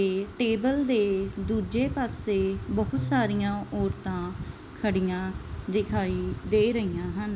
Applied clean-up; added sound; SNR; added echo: none; Bowed string instrument; 13 dB; none.